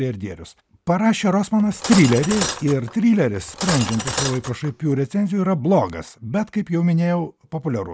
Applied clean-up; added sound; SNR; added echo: none; Cutlery, silverware; 8 dB; none.